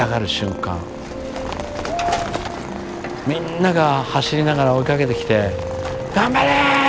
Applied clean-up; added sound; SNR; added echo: none; Purr; 17 dB; none.